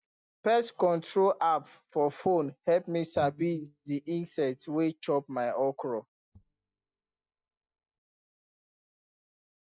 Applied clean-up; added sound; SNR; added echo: neural mask model DeepFilterNet 3.